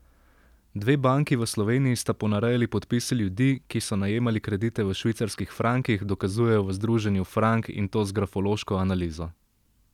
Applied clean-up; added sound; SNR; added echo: none; none; none; none.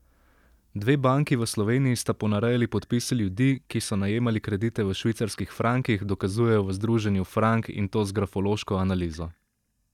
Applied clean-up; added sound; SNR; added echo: neural mask model DeepFilterNet 3.